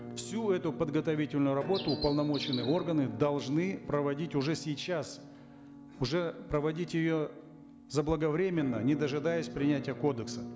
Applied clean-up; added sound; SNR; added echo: none; Bird + Musical instrument; 11 dB; none.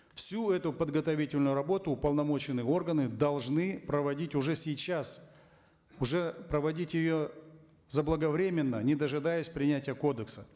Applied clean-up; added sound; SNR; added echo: none; none; none; none.